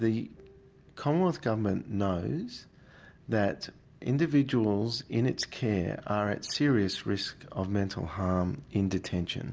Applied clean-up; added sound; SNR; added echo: none; none; none; none.